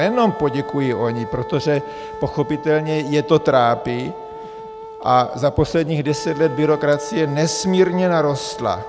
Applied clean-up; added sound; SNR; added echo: none; Wind instrument, woodwind instrument; 13 dB; none.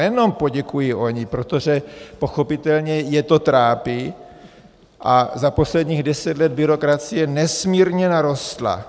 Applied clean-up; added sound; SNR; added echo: none; none; none; none.